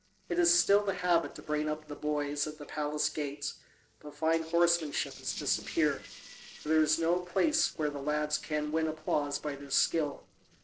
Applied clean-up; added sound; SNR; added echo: neural separator model SepFormer DNS4.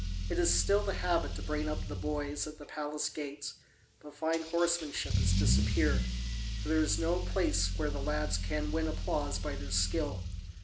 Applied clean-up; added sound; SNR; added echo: none; Engine starting / Accelerating, revving, vroom / Car; 0 dB; none.